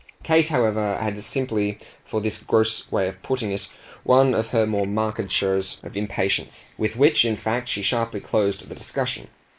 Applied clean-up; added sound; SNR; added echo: neural mask model Resemble Enhance denoiser.